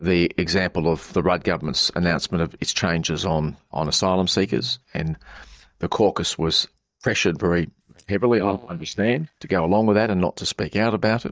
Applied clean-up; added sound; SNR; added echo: neural mask model DeepFilterNet 3.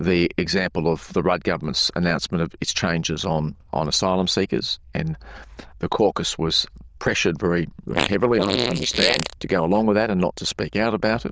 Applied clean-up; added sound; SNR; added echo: neural diffusion model UNIVERSE++.